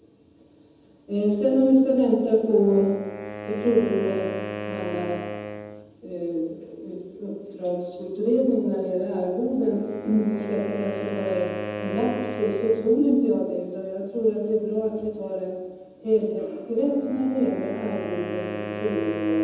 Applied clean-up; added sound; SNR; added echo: none; Wind instrument, woodwind instrument; 12 dB; reverberation time 1.1 s.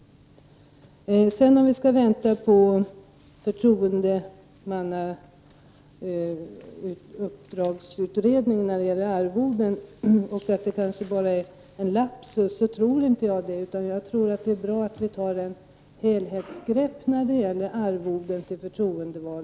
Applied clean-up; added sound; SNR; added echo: none; none; none; none.